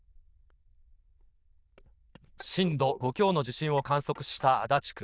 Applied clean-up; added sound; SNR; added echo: neural diffusion model UNIVERSE++.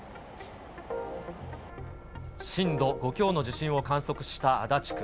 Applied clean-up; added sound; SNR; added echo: none; Insect / Frog; 18 dB; none.